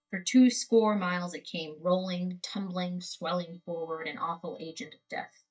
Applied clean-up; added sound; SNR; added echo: neural mask model DeepFilterNet 3.